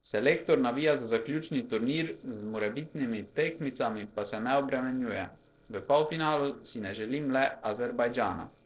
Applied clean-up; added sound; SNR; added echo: neural separator model SepFormer DNS4.